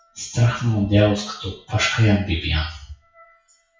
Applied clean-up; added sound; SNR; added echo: classical method WPE with log-MMSE.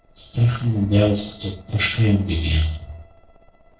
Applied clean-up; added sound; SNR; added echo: neural separator model SepFormer DNS4.